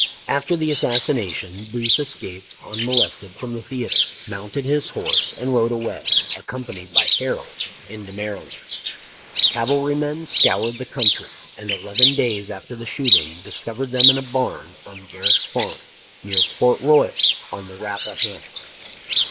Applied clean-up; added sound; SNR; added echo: neural mask model Resemble Enhance denoiser.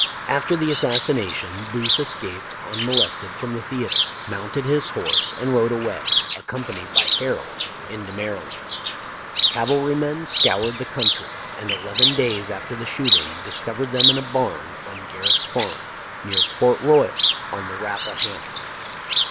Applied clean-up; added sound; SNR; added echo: none; Chirp, tweet; -1 dB; none.